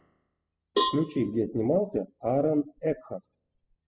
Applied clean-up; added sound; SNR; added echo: classical method spectral subtraction.